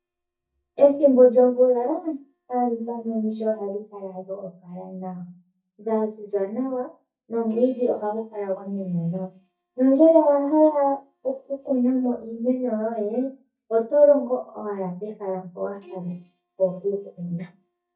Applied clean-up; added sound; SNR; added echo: neural mask model DeepFilterNet 3.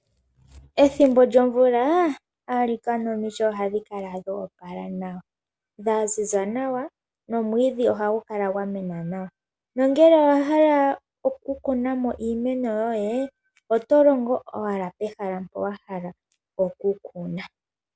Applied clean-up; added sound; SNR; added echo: none; none; none; none.